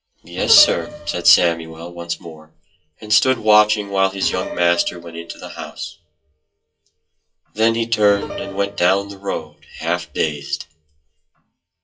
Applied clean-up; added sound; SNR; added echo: classical method WPE with log-MMSE.